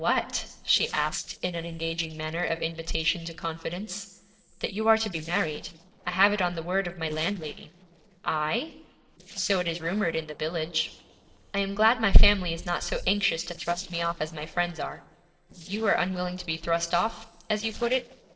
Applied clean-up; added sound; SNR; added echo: neural separator model SepFormer DNS4.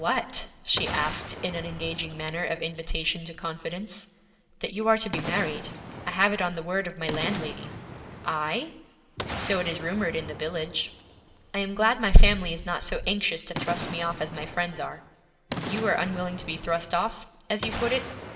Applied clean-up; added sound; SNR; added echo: none; Boom; 12 dB; reverberation time 2.9 s.